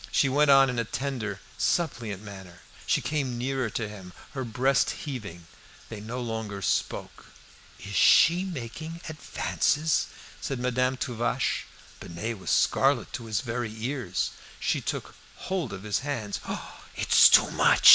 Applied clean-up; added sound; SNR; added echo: none; none; none; none.